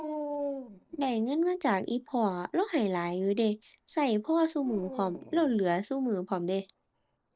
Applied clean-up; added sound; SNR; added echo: neural separator model SepFormer DNS4.